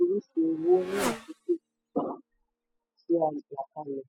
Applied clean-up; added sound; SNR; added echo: classical method spectral subtraction.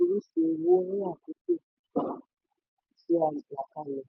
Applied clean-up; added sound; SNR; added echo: none; none; none; none.